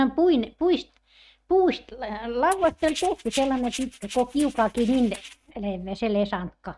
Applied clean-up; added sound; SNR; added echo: neural mask model RNNoise.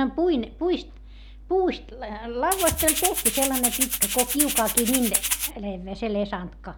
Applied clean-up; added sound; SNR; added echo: none; Rattle (instrument); -1 dB; none.